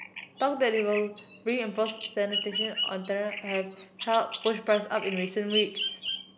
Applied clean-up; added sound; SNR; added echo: none; Bird vocalization, bird call, bird song; 7 dB; none.